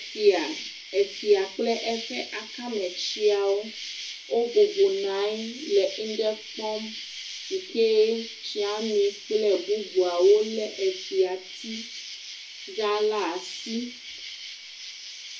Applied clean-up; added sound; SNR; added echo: none; Insect; 12 dB; reverberation time 0.4 s.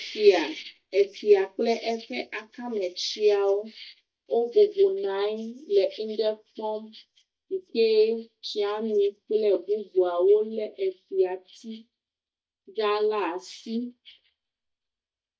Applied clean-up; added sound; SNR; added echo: neural mask model DeepFilterNet 3.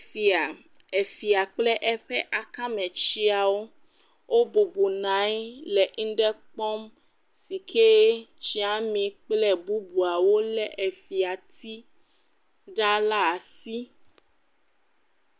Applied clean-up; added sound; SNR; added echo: none; none; none; none.